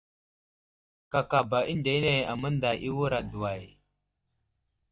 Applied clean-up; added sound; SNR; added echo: neural mask model DeepFilterNet 3.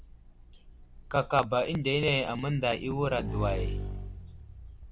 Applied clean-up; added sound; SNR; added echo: none; Motorcycle / Engine; 7 dB; none.